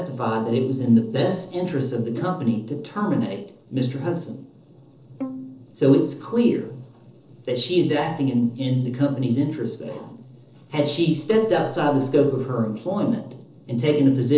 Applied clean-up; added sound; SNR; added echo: neural separator model SepFormer DNS4.